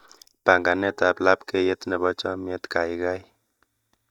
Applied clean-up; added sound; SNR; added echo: neural mask model DeepFilterNet 3.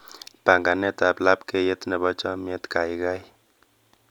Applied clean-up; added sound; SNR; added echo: none; none; none; none.